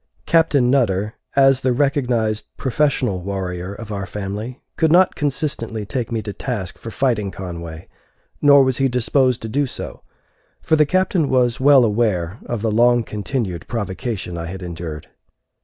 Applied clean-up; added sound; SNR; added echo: none; none; none; none.